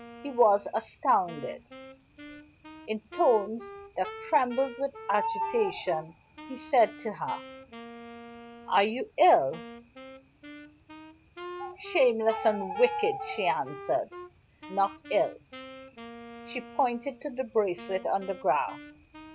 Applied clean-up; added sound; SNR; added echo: none; Wind instrument, woodwind instrument + Bird; 12 dB; none.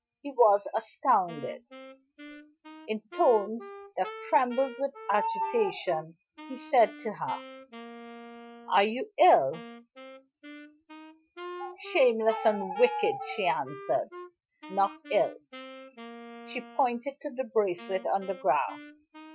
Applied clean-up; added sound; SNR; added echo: classical method Wiener filter.